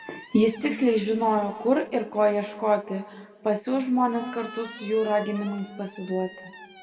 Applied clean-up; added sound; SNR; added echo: none; Squeak; 19 dB; reverberation time 1.8 s.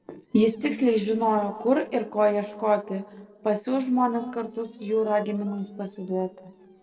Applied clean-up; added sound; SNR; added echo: neural separator model SepFormer DNS4.